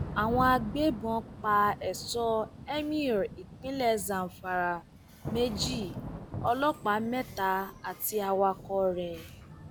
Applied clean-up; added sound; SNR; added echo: none; Thunder / Rain; 11 dB; none.